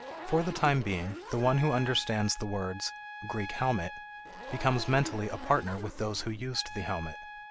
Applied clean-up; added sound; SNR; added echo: none; Zipper (clothing) + Trumpet; 12 dB; none.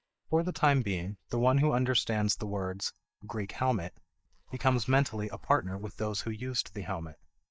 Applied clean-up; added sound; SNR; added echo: neural mask model DeepFilterNet 3.